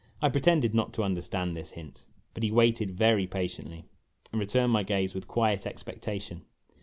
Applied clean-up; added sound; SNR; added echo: none; none; none; none.